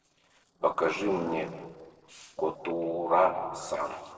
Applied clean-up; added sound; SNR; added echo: neural separator model SepFormer DNS4.